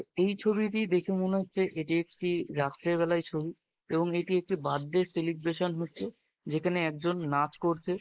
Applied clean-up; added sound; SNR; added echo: neural mask model Resemble Enhance denoiser.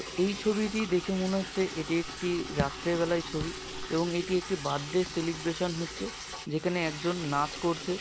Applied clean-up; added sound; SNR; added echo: none; Liquid + Raindrop / Drip; 9 dB; none.